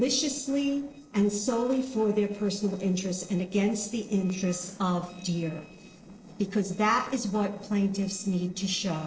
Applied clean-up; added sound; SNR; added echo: neural separator model SepFormer DNS4.